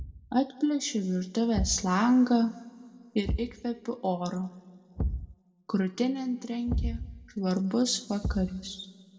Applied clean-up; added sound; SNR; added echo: none; Thump, thud; 8 dB; reverberation time 1.2 s.